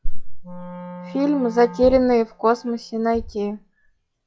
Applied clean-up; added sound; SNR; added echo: classical method log-MMSE.